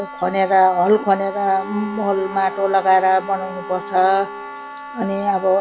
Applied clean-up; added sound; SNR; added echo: none; Wind instrument, woodwind instrument + Bowed string instrument; 13 dB; none.